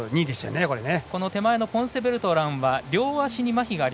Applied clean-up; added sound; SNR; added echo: none; none; none; none.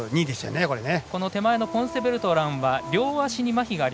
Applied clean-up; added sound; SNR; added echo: none; Organ; 13 dB; none.